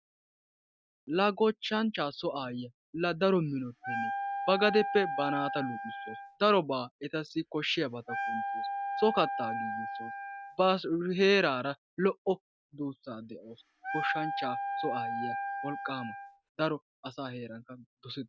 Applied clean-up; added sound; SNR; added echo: none; Wind instrument, woodwind instrument; 4 dB; none.